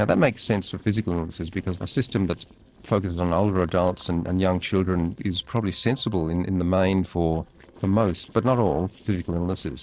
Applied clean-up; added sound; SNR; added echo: neural separator model SepFormer DNS4.